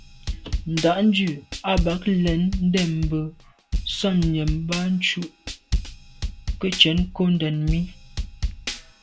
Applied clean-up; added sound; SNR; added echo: none; Drum / Drum kit; 6 dB; none.